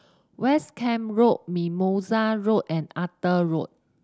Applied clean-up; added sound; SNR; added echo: none; none; none; none.